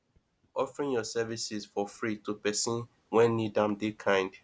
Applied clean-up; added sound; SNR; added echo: none; none; none; none.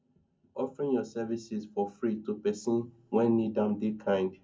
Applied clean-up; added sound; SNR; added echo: none; none; none; reverberation time 0.3 s.